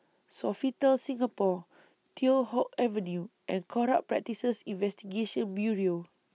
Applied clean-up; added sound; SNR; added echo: none; none; none; none.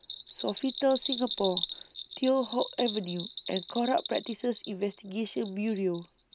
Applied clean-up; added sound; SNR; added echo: none; Bell; 8 dB; none.